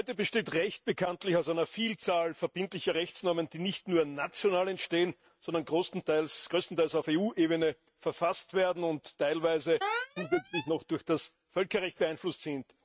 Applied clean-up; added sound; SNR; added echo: neural mask model RNNoise.